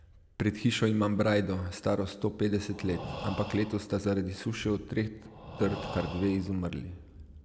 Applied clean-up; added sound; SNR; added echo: none; Breathing; 13 dB; none.